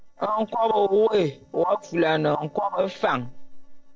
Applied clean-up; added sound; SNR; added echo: neural separator model SepFormer DNS4.